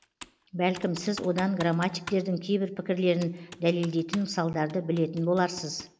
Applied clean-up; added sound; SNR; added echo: none; Computer keyboard; 19 dB; none.